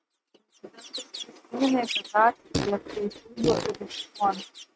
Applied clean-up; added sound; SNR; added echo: neural mask model RNNoise.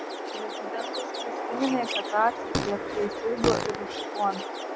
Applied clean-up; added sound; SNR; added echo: none; Fart + Chirp, tweet; 1 dB; none.